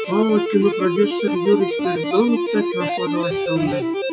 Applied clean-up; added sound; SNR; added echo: classical method log-MMSE.